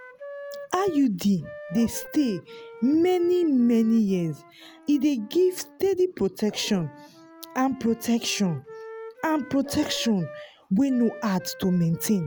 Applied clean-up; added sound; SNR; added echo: none; Bark + Wind instrument, woodwind instrument; 18 dB; none.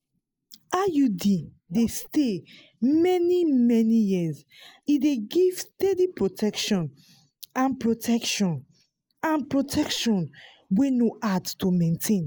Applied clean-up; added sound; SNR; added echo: neural mask model Resemble Enhance denoiser.